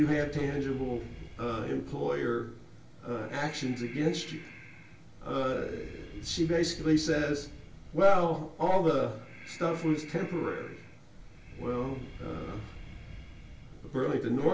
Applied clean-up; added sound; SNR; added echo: none; Breathing; 17 dB; reverberation time 0.3 s.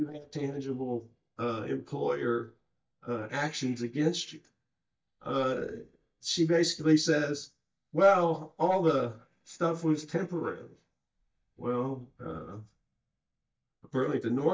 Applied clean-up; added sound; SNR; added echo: neural mask model DeepFilterNet 3.